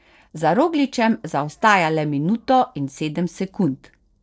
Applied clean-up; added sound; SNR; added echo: neural separator model SepFormer DNS4.